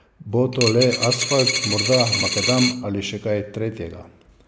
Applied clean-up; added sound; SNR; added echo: none; Coin (dropping); -2 dB; none.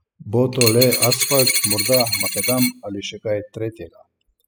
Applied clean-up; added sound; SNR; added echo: classical method spectral subtraction.